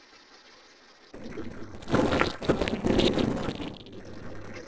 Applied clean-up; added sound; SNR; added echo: neural separator model SepFormer DNS4.